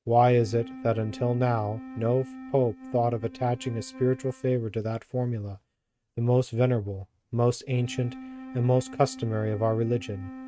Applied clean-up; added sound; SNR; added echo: neural mask model RNNoise.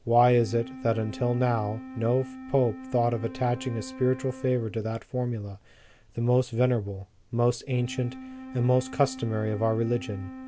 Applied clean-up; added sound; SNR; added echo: none; Wind instrument, woodwind instrument; 15 dB; none.